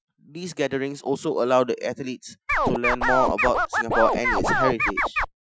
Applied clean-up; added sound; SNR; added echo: classical method Wiener filter.